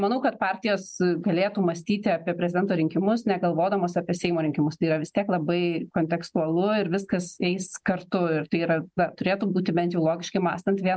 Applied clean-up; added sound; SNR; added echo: none; none; none; none.